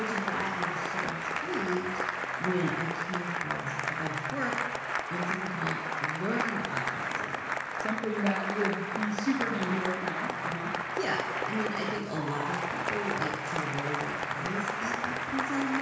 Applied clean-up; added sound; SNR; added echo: none; Applause / Cheering; -1 dB; reverberation time 1.1 s.